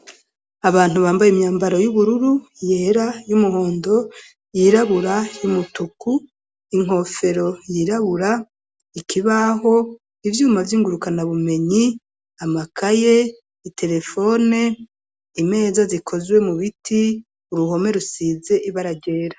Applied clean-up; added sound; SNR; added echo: none; none; none; none.